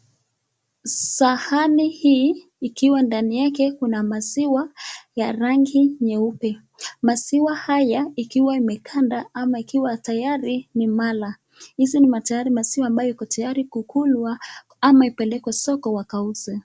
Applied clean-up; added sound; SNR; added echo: none; none; none; none.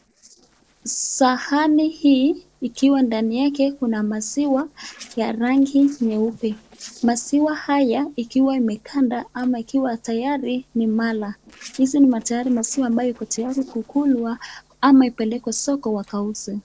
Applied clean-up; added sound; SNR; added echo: neural separator model SepFormer DNS4.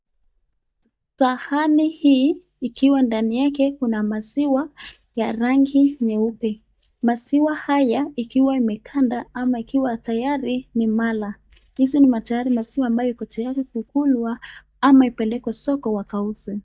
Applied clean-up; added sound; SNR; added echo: neural mask model DeepFilterNet 3.